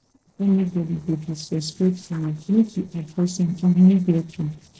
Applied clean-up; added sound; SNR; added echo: neural separator model SepFormer DNS4.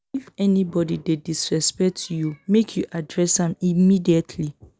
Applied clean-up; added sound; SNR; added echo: none; none; none; none.